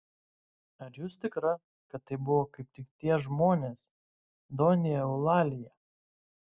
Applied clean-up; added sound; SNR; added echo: none; none; none; none.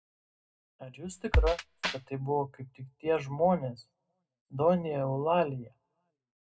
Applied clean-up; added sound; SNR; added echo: none; Drum kit; -3 dB; reverberation time 0.2 s.